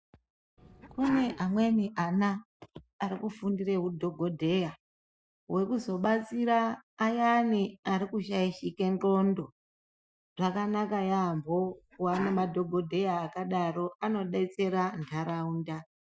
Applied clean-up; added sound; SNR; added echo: classical method Wiener filter.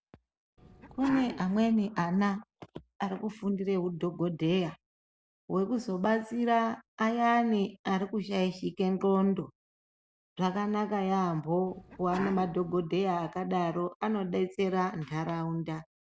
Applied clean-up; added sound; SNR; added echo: none; Sneeze; 12 dB; none.